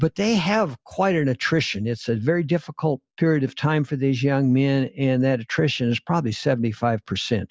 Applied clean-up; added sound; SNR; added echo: none; none; none; none.